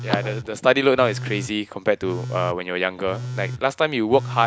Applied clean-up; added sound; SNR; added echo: none; Telephone; 10 dB; none.